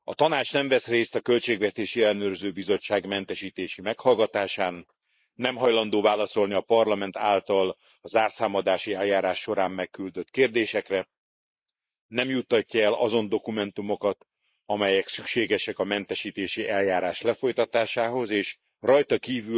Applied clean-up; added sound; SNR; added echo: neural mask model Resemble Enhance denoiser.